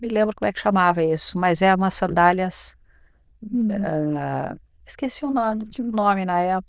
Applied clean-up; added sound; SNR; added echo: neural diffusion model UNIVERSE++.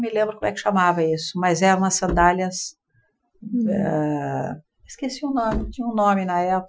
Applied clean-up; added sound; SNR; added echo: classical method Wiener filter.